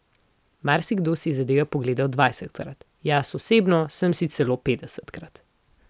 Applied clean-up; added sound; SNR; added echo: none; none; none; none.